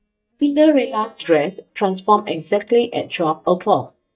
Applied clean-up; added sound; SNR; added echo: neural mask model DeepFilterNet 3.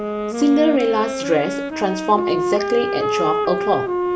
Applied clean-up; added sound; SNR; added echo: none; Wind instrument, woodwind instrument; 2 dB; none.